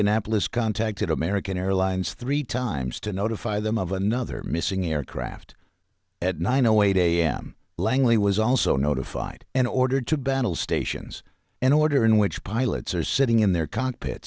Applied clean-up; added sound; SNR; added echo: none; none; none; none.